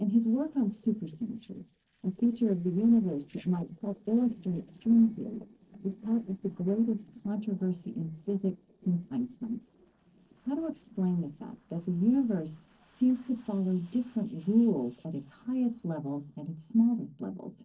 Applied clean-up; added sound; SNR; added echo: neural separator model SepFormer DNS4.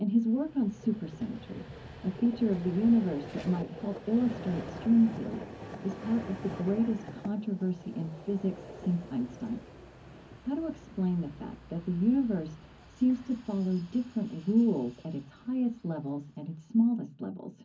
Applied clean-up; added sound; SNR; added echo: none; Vehicle; 15 dB; reverberation time 0.4 s.